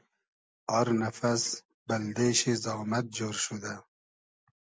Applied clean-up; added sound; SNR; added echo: none; none; none; none.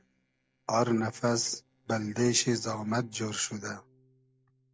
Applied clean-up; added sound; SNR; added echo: neural separator model SepFormer DNS4.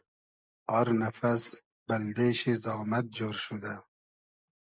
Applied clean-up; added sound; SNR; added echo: neural mask model Resemble Enhance denoiser.